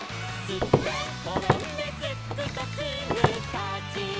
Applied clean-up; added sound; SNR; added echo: none; Walk, footsteps; -2 dB; none.